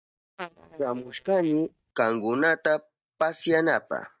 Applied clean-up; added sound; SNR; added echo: neural mask model DeepFilterNet 3.